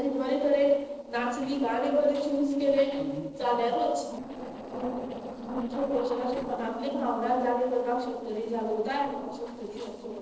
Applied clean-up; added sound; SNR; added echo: neural separator model SepFormer DNS4.